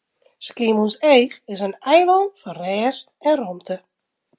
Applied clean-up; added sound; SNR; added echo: none; none; none; none.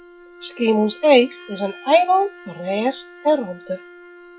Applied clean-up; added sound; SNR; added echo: classical method log-MMSE.